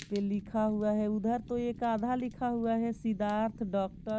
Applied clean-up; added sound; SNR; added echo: none; Fire; 17 dB; none.